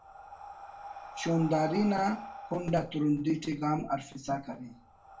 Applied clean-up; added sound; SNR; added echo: none; Breathing; 15 dB; reverberation time 0.3 s.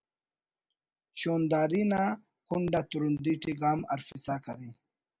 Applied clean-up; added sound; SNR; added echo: none; none; none; none.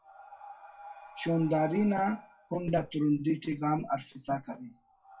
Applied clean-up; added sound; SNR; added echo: classical method WPE with log-MMSE.